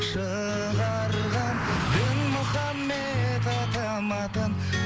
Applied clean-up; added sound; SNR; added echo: none; Car passing by; 8 dB; none.